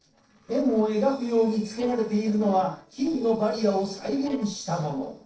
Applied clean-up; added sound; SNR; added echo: neural separator model SepFormer DNS4.